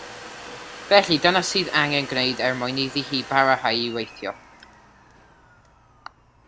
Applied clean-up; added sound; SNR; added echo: none; Domestic sounds, home sounds; 16 dB; none.